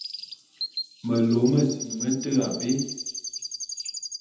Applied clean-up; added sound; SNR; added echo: none; Chirp, tweet; 9 dB; reverberation time 0.9 s.